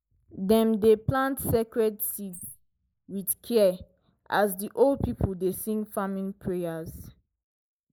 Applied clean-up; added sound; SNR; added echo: neural mask model Resemble Enhance denoiser.